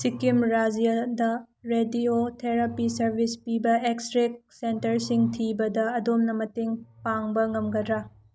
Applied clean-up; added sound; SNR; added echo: none; Growling; 19 dB; none.